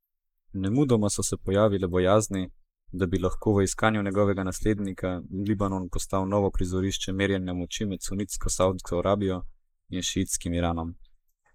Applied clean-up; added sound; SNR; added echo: neural mask model Resemble Enhance denoiser.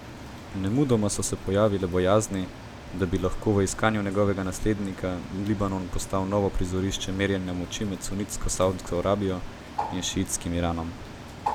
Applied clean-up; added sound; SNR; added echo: none; Bird; 12 dB; none.